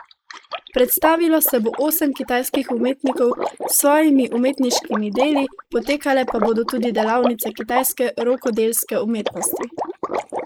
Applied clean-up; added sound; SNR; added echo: neural mask model Resemble Enhance denoiser.